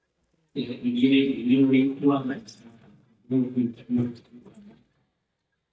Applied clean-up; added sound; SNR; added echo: neural mask model DeepFilterNet 3.